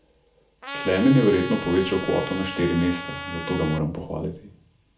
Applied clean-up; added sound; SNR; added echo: none; Trumpet; 10 dB; reverberation time 0.4 s.